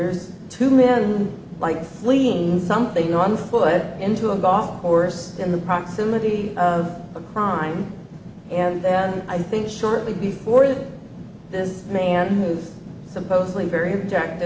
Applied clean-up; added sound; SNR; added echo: none; none; none; none.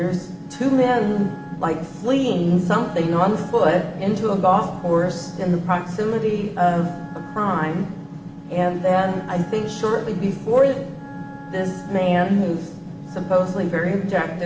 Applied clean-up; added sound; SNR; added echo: none; Wind instrument, woodwind instrument; 19 dB; reverberation time 2.7 s.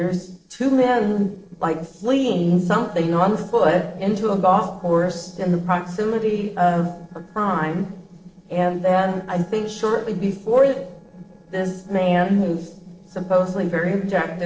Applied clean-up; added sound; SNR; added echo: neural separator model SepFormer DNS4.